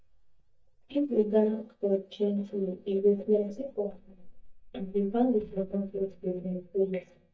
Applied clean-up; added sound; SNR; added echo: neural mask model DeepFilterNet 3.